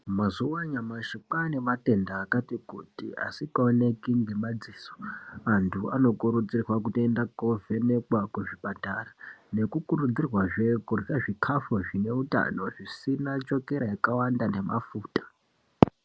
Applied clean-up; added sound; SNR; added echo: none; none; none; none.